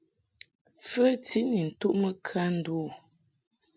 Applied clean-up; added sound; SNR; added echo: none; none; none; none.